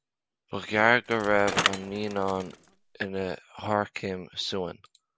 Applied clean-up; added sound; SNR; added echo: none; Bicycle; 5 dB; none.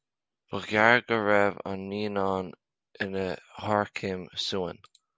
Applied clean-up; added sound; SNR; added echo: none; none; none; none.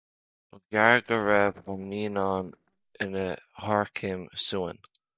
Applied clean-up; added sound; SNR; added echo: neural mask model DeepFilterNet 3.